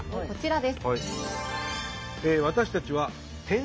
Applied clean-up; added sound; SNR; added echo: none; Musical instrument + Bowed string instrument; 16 dB; none.